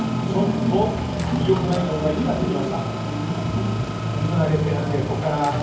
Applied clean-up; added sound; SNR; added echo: none; Engine; 11 dB; reverberation time 0.9 s.